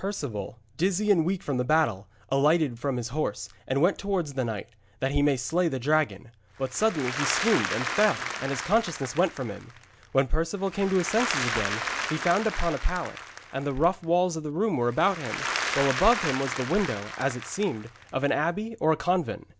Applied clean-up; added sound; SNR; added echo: none; Applause / Crowd; 7 dB; none.